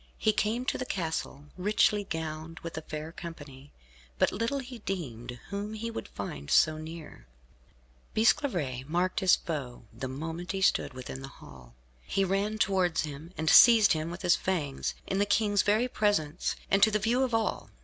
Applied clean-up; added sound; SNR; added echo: none; none; none; none.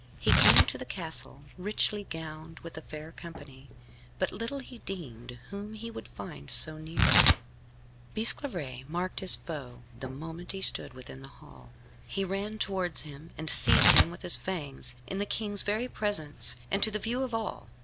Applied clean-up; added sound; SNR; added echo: none; Tearing; -1 dB; none.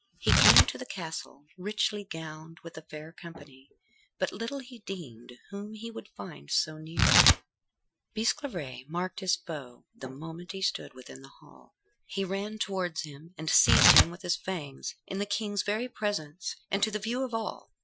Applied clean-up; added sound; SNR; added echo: classical method Wiener filter.